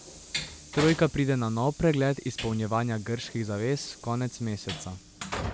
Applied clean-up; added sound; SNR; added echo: none; Train; 11 dB; none.